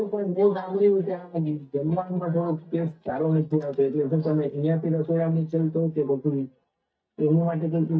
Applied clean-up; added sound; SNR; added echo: neural mask model DeepFilterNet 3.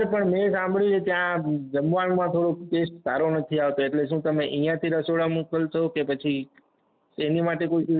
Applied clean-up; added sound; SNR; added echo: none; none; none; none.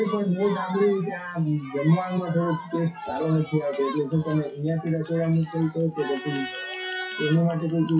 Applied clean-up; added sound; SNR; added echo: classical method WPE with log-MMSE.